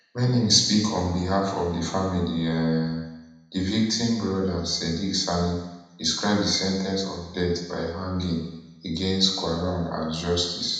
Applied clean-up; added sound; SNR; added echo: none; none; none; reverberation time 1.0 s.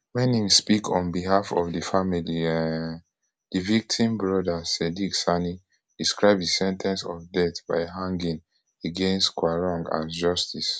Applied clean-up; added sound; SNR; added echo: none; none; none; none.